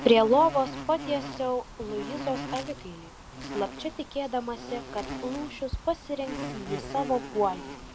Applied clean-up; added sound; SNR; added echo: none; Insect; 10 dB; none.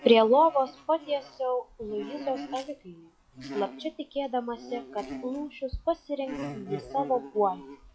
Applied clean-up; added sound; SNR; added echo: classical method log-MMSE.